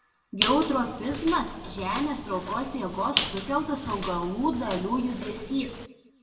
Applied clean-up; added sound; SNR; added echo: none; Squeak; 6 dB; reverberation time 0.9 s.